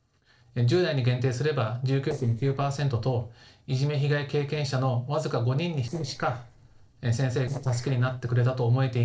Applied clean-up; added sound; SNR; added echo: neural separator model SepFormer DNS4.